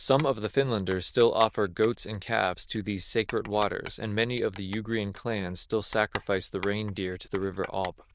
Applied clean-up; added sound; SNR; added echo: neural diffusion model UNIVERSE++.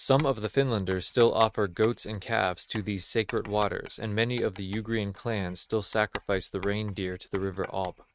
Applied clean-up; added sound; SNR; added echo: neural mask model RNNoise.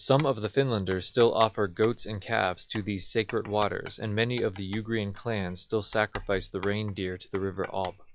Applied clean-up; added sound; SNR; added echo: classical method log-MMSE.